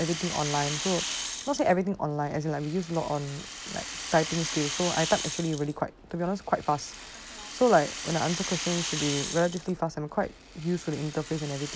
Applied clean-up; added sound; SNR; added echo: none; Rattle (instrument); 8 dB; none.